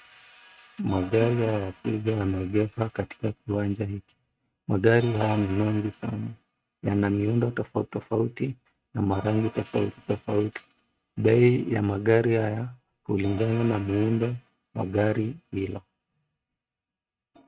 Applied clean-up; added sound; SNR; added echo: neural mask model RNNoise.